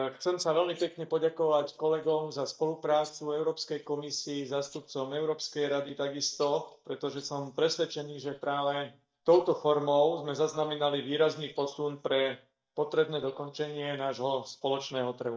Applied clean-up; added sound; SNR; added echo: neural mask model DeepFilterNet 3.